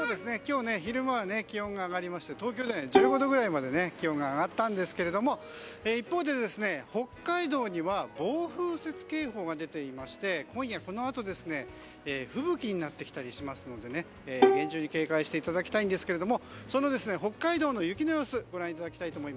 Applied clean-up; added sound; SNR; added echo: none; Bowed string instrument; -3 dB; none.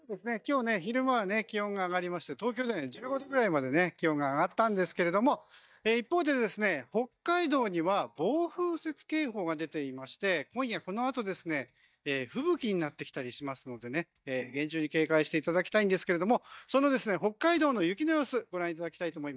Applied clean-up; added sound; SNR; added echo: neural mask model DeepFilterNet 3.